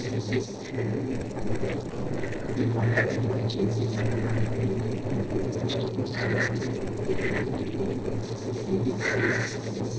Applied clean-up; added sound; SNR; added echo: neural separator model SepFormer DNS4.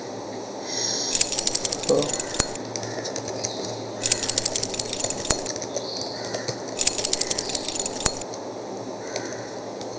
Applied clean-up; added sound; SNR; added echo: none; Keys jangling; -3 dB; reverberation time 2.0 s.